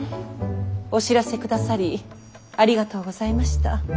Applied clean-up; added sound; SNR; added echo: none; none; none; none.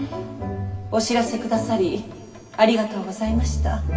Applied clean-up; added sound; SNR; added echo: none; none; none; reverberation time 2.0 s.